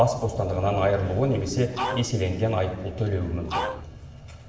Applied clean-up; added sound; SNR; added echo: none; Dog; 5 dB; reverberation time 1.2 s.